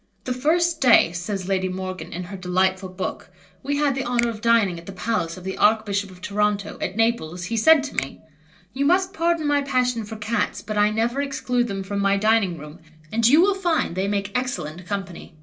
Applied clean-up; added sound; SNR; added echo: neural separator model SepFormer DNS4.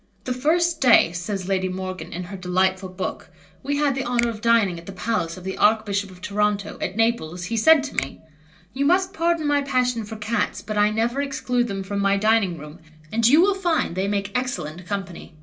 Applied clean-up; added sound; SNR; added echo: none; Finger snapping; 14 dB; reverberation time 0.2 s.